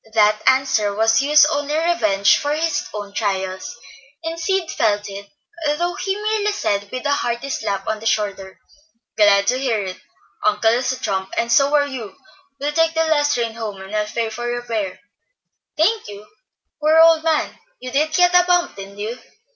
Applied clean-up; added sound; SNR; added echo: none; none; none; none.